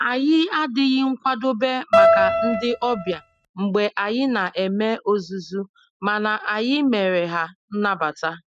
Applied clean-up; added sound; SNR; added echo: neural mask model RNNoise.